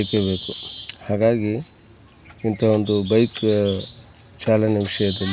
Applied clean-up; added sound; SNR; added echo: none; Bird; 14 dB; none.